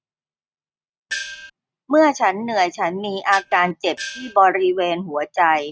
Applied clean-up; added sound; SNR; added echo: neural mask model RNNoise.